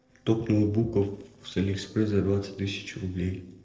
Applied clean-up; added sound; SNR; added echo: neural separator model SepFormer DNS4.